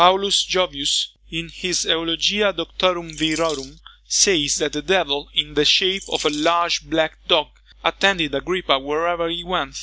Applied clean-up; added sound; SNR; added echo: neural mask model DeepFilterNet 3.